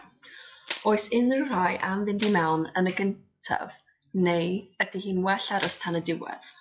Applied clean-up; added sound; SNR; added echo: classical method log-MMSE.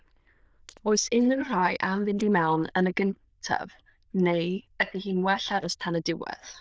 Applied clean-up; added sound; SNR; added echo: neural diffusion model UNIVERSE++.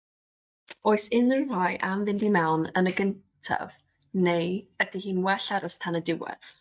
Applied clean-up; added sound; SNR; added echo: neural mask model DeepFilterNet 3.